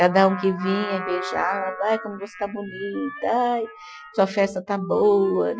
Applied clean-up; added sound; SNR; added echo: classical method Wiener filter.